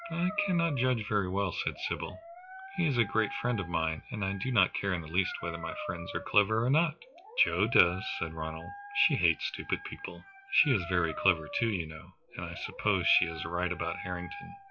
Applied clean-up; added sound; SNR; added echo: classical method log-MMSE.